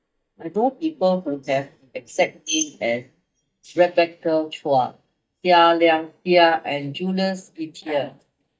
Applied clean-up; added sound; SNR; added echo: neural mask model DeepFilterNet 3.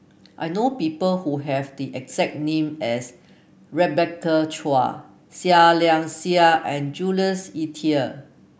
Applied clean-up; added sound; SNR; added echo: none; none; none; none.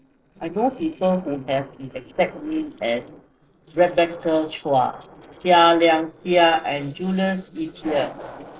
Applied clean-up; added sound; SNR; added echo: neural separator model SepFormer DNS4.